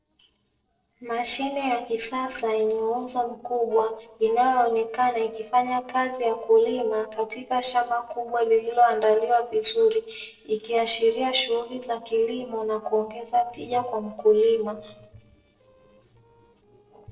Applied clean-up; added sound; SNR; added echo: neural separator model SepFormer DNS4.